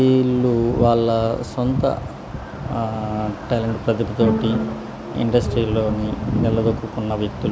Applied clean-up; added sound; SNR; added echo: none; Bowed string instrument; 7 dB; none.